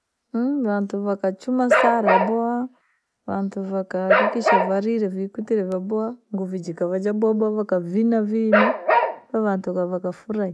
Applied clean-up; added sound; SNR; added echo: none; Bark; -2 dB; none.